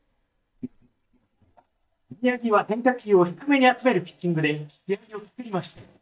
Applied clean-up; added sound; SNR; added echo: neural mask model DeepFilterNet 3.